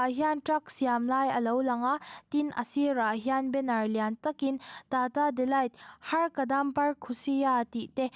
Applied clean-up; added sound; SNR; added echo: none; none; none; none.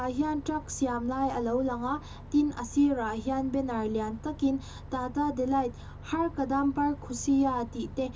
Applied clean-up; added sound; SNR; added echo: none; Bus; 14 dB; reverberation time 0.2 s.